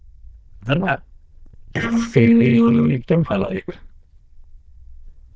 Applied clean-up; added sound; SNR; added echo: neural diffusion model UNIVERSE++.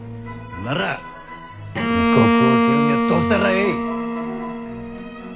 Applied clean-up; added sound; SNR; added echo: none; Bowed string instrument; -4 dB; none.